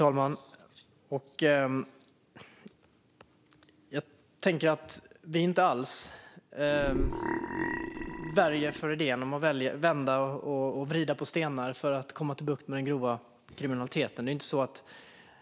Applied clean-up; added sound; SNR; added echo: none; Burping, eructation; 3 dB; none.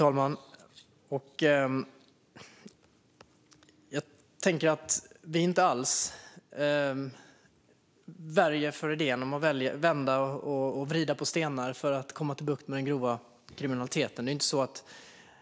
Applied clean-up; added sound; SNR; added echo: none; none; none; none.